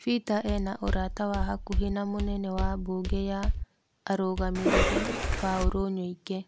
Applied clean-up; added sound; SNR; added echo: none; Walk, footsteps + Cough; -1 dB; none.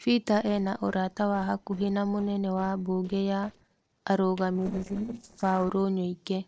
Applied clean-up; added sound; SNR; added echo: neural separator model SepFormer DNS4.